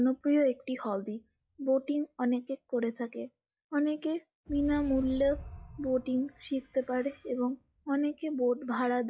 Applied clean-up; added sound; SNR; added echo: classical method log-MMSE.